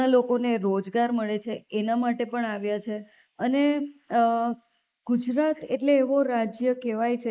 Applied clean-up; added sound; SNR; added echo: neural mask model Resemble Enhance denoiser.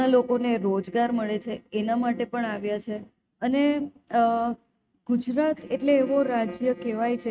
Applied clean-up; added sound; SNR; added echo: neural mask model RNNoise.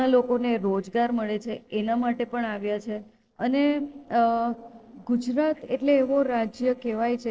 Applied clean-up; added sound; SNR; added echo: neural separator model SepFormer DNS4.